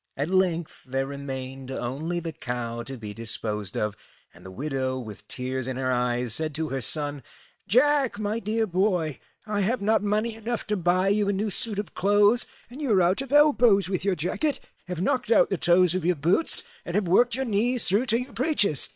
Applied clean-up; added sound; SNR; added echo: neural separator model SepFormer WHAM!.